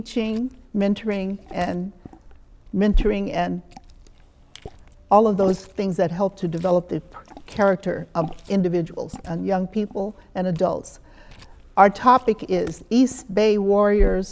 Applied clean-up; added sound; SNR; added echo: none; Liquid; 10 dB; none.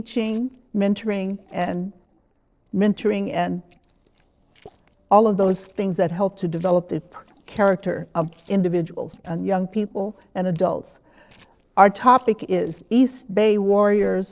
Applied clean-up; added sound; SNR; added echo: neural separator model SepFormer DNS4.